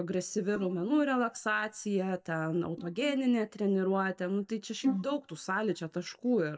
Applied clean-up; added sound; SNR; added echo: neural mask model DeepFilterNet 3.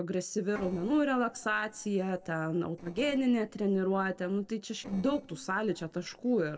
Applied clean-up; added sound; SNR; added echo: neural separator model SepFormer DNS4.